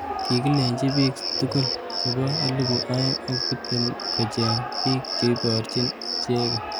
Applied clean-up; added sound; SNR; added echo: none; Cricket; 2 dB; none.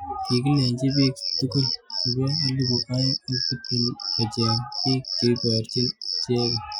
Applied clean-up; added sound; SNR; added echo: classical method Wiener filter.